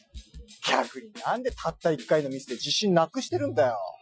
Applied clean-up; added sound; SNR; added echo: classical method Wiener filter.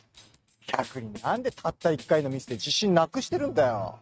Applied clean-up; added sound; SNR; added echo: neural mask model RNNoise.